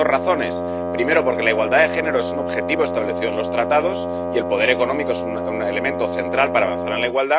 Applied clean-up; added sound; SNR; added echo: none; Wind instrument, woodwind instrument; 3 dB; none.